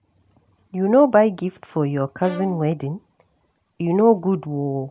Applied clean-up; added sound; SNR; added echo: none; Bowed string instrument; 18 dB; none.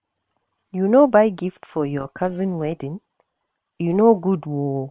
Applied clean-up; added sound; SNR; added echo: neural separator model SepFormer WHAM!.